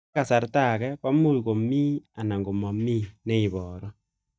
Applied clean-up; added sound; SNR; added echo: neural mask model DeepFilterNet 3.